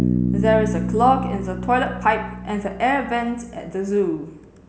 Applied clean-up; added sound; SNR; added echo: none; Bass guitar; 4 dB; none.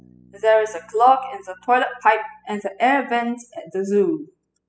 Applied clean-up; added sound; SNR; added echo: classical method spectral subtraction.